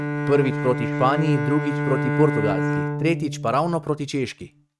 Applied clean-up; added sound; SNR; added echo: neural mask model RNNoise.